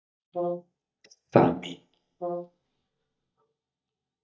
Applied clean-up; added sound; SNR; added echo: neural mask model DeepFilterNet 3.